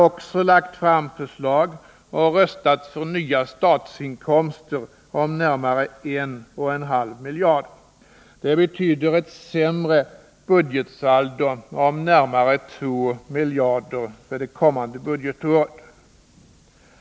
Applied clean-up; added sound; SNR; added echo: none; none; none; none.